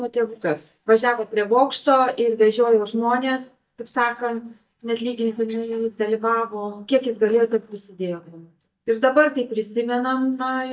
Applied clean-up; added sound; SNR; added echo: neural mask model DeepFilterNet 3.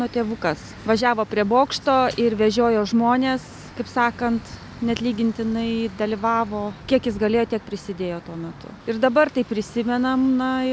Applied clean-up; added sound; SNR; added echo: none; none; none; none.